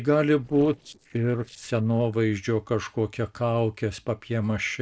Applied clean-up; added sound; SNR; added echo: neural separator model SepFormer DNS4.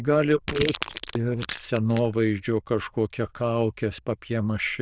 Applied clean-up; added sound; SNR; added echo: neural diffusion model UNIVERSE++.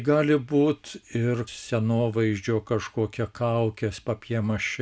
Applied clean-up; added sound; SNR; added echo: none; none; none; none.